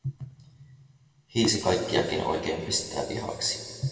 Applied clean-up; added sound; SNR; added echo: none; none; none; reverberation time 2.2 s.